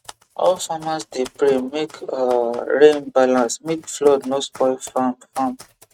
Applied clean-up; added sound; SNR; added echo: neural mask model RNNoise.